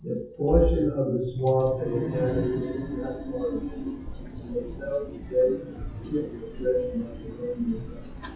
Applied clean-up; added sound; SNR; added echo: classical method WPE with log-MMSE.